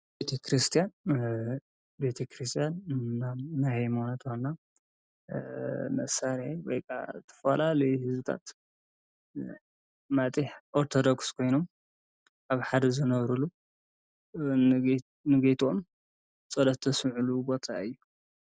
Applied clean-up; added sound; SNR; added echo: none; none; none; none.